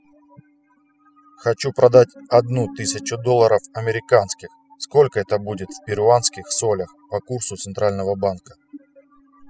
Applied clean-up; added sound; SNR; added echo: classical method spectral subtraction.